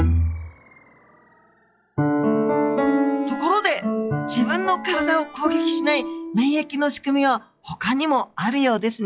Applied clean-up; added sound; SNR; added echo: classical method log-MMSE.